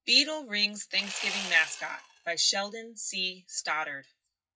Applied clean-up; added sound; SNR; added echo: classical method WPE with log-MMSE.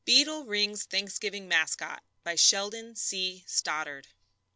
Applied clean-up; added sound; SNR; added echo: none; none; none; none.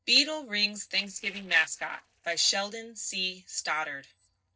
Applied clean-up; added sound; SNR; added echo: neural separator model SepFormer DNS4.